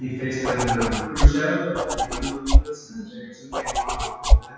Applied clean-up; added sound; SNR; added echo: classical method WPE with log-MMSE.